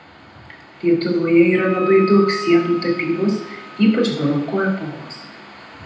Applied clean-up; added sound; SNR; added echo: none; Wind instrument, woodwind instrument; 13 dB; reverberation time 0.8 s.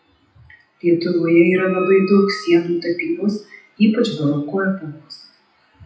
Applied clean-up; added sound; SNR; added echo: classical method WPE with log-MMSE.